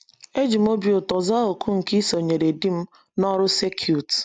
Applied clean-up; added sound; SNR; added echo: none; none; none; none.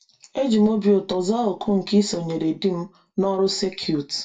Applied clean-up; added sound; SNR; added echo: none; none; none; reverberation time 0.2 s.